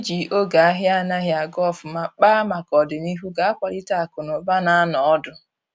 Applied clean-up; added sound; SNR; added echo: none; none; none; none.